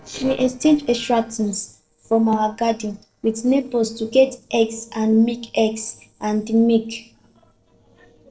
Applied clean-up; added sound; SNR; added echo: neural separator model SepFormer DNS4.